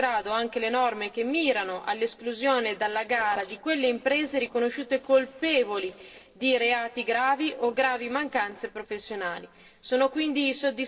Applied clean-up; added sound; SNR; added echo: neural separator model SepFormer DNS4.